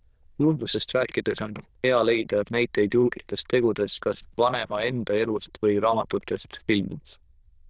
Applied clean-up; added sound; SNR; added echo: neural diffusion model UNIVERSE++.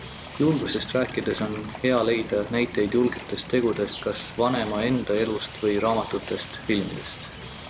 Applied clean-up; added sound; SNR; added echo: none; Water / Bird; 14 dB; none.